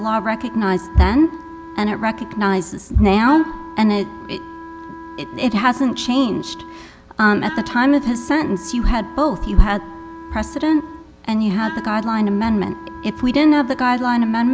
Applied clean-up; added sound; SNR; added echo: none; Wind instrument, woodwind instrument; 16 dB; none.